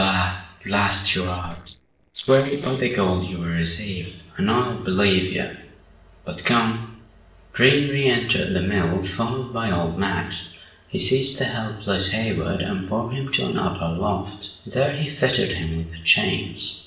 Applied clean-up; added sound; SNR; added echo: neural separator model SepFormer DNS4.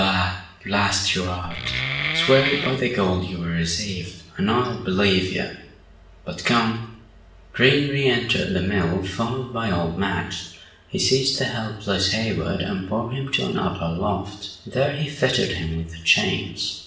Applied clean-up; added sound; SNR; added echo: none; Wood; 3 dB; reverberation time 0.7 s.